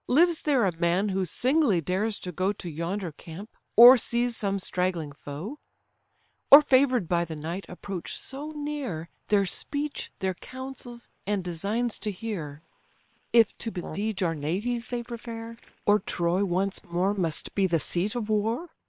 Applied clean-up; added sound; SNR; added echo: neural separator model SepFormer WHAM!.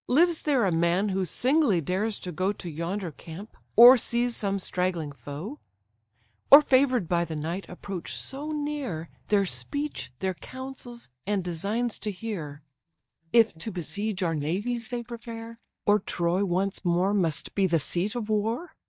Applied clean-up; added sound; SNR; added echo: neural mask model DeepFilterNet 3.